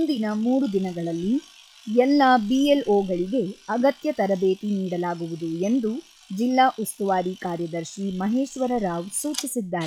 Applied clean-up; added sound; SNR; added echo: classical method log-MMSE.